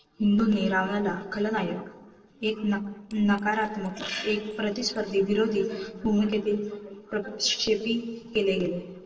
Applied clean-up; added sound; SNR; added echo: neural separator model SepFormer DNS4.